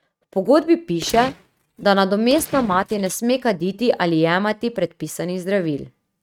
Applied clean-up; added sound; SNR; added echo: neural mask model RNNoise.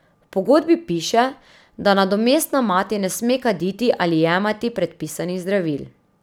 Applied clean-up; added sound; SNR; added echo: none; none; none; none.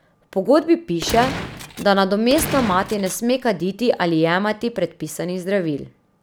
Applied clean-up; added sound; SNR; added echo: none; Gunshot, gunfire; 10 dB; none.